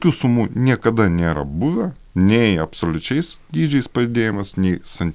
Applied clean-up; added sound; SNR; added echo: none; none; none; none.